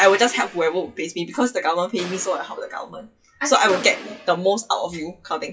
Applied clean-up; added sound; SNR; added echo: classical method WPE with log-MMSE.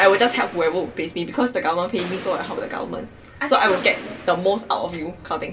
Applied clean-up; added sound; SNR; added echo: none; Gunshot, gunfire; 16 dB; reverberation time 1.8 s.